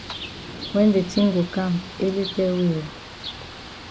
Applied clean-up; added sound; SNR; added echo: none; Bird; 12 dB; none.